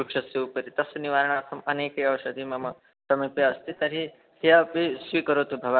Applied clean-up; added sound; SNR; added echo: none; none; none; none.